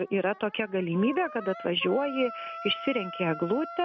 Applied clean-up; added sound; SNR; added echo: none; Wind instrument, woodwind instrument; 12 dB; none.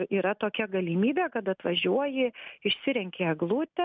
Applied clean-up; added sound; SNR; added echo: none; none; none; none.